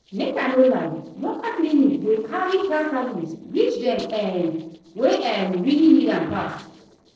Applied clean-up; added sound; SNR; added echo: neural separator model SepFormer DNS4.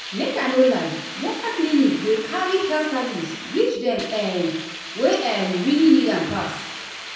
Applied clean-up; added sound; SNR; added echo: none; Hiss; 12 dB; reverberation time 0.9 s.